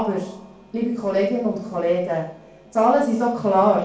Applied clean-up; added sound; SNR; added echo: none; none; none; reverberation time 0.4 s.